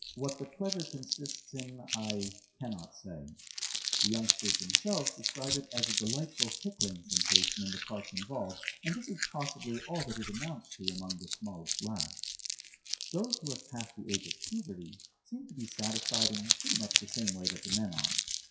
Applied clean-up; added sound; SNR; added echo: classical method WPE with log-MMSE.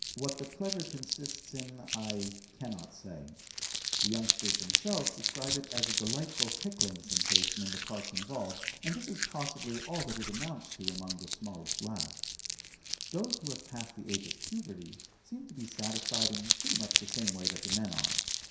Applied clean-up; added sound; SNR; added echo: none; Crumpling, crinkling; -4 dB; reverberation time 0.7 s.